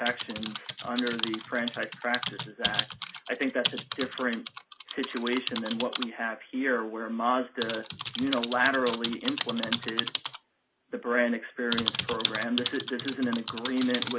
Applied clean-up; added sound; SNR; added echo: none; Typing; 5 dB; none.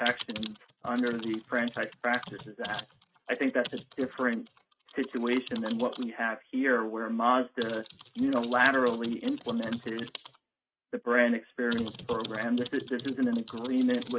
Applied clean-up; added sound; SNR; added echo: neural mask model RNNoise.